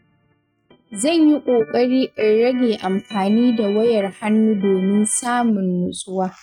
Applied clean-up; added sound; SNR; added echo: neural mask model RNNoise.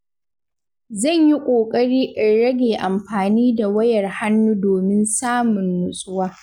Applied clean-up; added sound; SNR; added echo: none; none; none; none.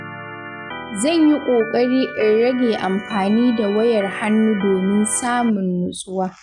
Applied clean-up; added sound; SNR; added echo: none; Organ; 14 dB; none.